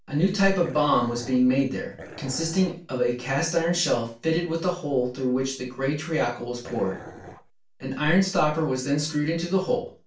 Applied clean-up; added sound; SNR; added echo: none; Dog; 16 dB; reverberation time 0.3 s.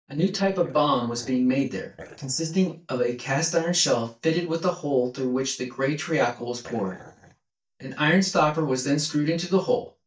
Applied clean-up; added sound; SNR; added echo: neural mask model DeepFilterNet 3.